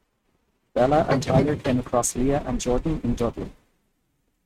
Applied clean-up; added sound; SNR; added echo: neural mask model RNNoise.